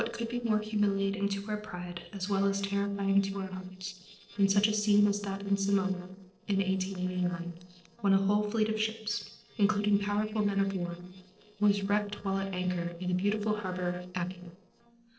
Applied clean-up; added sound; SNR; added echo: neural separator model SepFormer DNS4.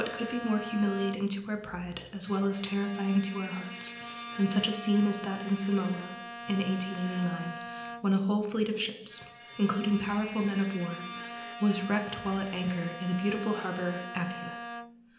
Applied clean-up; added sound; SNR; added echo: none; Bowed string instrument; 12 dB; reverberation time 0.8 s.